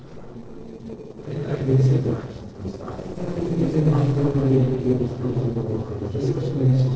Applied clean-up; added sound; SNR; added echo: neural separator model SepFormer DNS4.